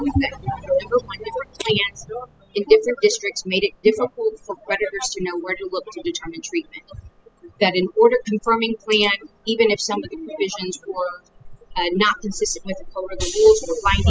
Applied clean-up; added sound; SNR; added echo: classical method spectral subtraction.